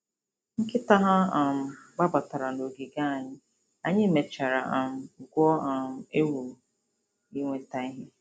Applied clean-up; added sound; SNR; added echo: none; none; none; none.